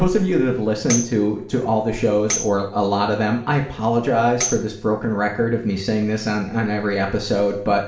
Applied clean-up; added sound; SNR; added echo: none; Tambourine; 11 dB; reverberation time 0.6 s.